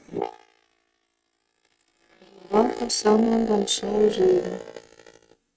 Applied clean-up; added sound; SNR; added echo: neural mask model RNNoise.